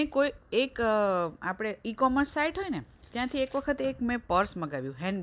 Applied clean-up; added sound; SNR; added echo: none; none; none; none.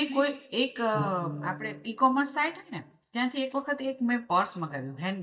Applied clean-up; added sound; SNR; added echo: neural mask model DeepFilterNet 3.